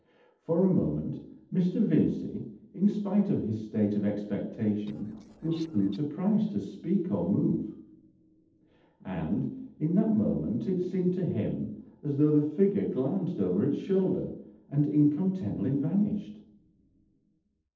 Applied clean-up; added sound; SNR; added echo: neural separator model SepFormer DNS4.